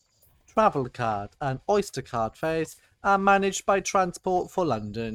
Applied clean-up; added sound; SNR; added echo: neural mask model RNNoise.